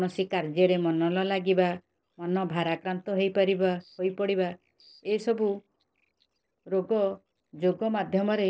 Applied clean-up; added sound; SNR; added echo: neural separator model SepFormer DNS4.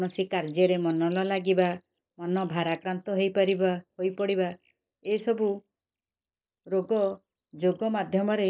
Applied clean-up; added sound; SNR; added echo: neural mask model DeepFilterNet 3.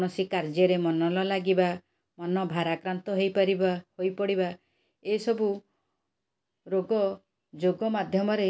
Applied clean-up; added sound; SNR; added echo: none; none; none; none.